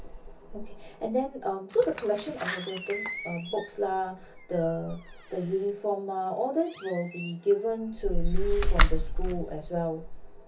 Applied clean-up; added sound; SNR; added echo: none; Slam; -1 dB; reverberation time 0.3 s.